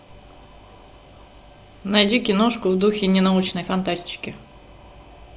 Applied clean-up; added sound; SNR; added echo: none; none; none; none.